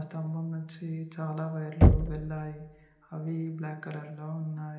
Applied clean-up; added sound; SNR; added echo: none; Knock; -5 dB; reverberation time 0.9 s.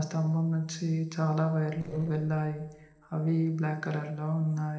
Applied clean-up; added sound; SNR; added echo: neural separator model SepFormer DNS4.